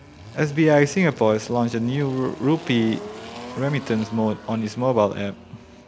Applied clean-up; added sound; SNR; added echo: none; Engine; 17 dB; none.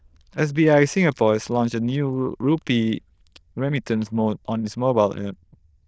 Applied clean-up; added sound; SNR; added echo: neural diffusion model UNIVERSE++.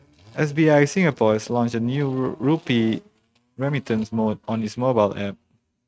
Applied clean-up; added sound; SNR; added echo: neural mask model RNNoise.